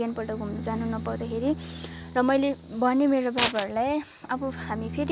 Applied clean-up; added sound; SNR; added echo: none; Bowed string instrument; 12 dB; none.